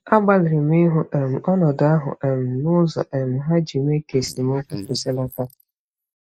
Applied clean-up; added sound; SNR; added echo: neural mask model Resemble Enhance denoiser.